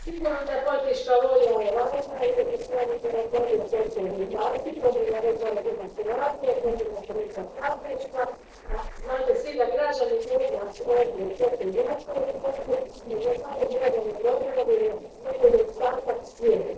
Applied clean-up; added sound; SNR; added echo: neural separator model SepFormer DNS4.